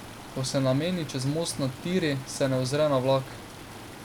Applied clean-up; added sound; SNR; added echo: none; Stream; 14 dB; none.